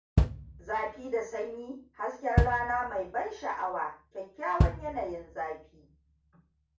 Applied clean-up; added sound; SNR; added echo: none; Bass drum; -1 dB; reverberation time 0.3 s.